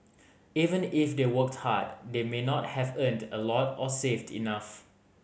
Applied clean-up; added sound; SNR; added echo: none; none; none; none.